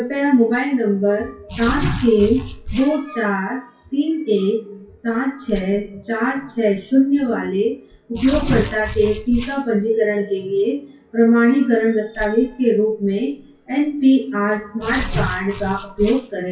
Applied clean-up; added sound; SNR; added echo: classical method WPE with log-MMSE.